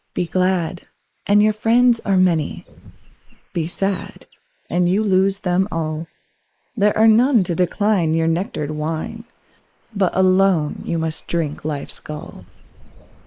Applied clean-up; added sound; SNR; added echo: neural mask model Resemble Enhance denoiser.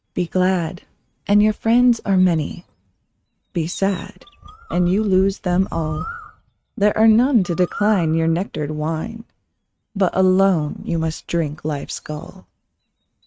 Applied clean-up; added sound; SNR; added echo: neural mask model RNNoise.